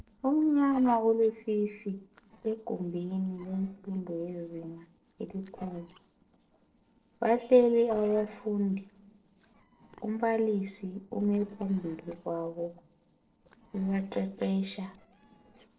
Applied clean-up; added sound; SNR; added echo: neural separator model SepFormer DNS4.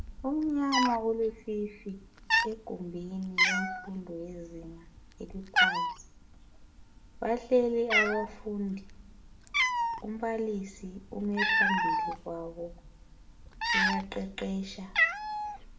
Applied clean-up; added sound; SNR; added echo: none; Cat; -2 dB; reverberation time 0.4 s.